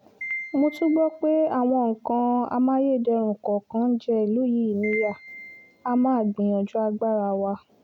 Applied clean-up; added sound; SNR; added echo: none; Piano; 15 dB; none.